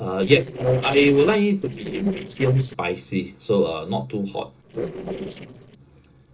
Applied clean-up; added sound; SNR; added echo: neural separator model SepFormer DNS4.